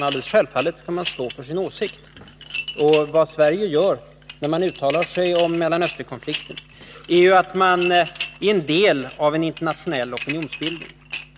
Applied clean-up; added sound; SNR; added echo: none; Dishes, pots, and pans; 14 dB; none.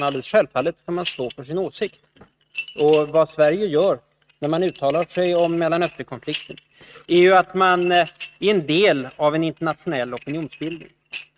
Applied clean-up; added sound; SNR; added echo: neural mask model RNNoise.